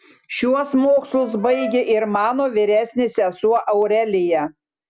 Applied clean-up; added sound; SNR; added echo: none; Brass instrument; 15 dB; none.